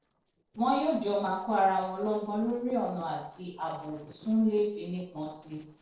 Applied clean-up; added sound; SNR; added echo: neural separator model SepFormer DNS4.